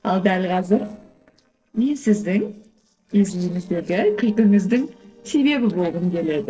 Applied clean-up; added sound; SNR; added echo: neural separator model SepFormer DNS4.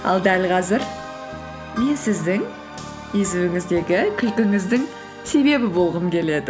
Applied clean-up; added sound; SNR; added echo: none; none; none; none.